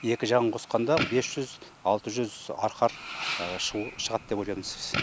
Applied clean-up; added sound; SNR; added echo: none; Fireworks; 9 dB; none.